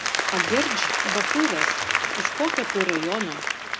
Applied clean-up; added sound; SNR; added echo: none; Applause; -3 dB; none.